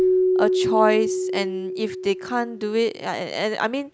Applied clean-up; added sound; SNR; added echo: none; Keyboard (musical); 0 dB; none.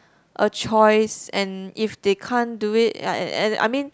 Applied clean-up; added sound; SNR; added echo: none; none; none; none.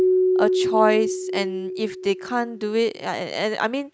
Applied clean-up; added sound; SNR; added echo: neural mask model RNNoise.